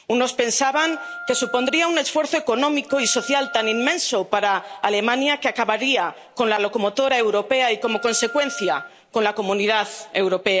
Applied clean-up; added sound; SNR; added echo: none; Wind instrument, woodwind instrument; 15 dB; none.